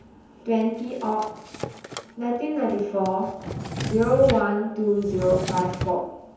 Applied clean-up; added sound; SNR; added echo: none; Drawer open or close; 9 dB; reverberation time 0.9 s.